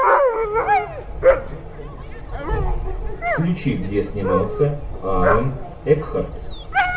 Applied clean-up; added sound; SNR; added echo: none; Dog; -2 dB; reverberation time 0.4 s.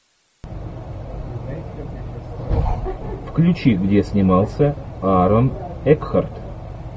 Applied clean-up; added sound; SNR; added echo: none; none; none; none.